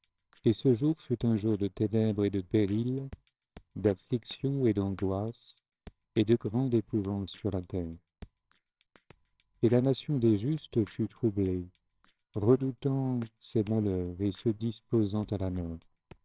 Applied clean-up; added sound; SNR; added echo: neural separator model SepFormer WHAMR!.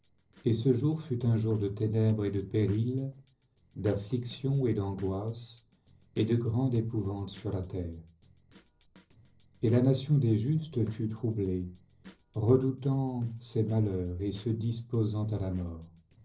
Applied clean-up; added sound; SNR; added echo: neural separator model SepFormer DNS4.